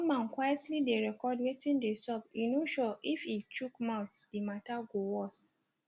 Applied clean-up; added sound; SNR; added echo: none; none; none; none.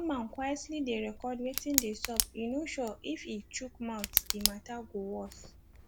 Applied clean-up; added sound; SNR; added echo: none; Tick; 1 dB; none.